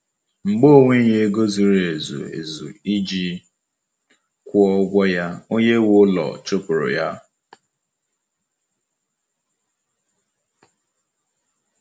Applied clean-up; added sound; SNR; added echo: none; none; none; none.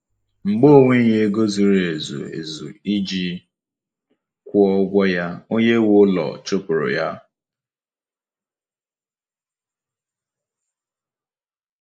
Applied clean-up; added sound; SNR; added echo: neural mask model Resemble Enhance denoiser.